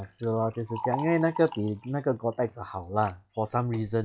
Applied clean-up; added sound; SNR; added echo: classical method log-MMSE.